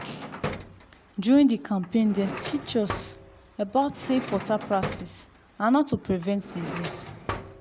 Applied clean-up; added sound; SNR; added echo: none; Drawer open or close; 11 dB; none.